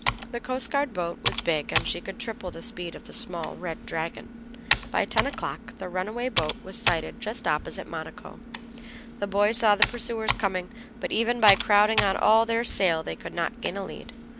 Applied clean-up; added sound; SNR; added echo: none; Computer keyboard; 4 dB; none.